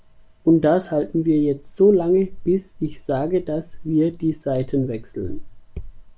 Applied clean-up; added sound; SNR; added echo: none; none; none; none.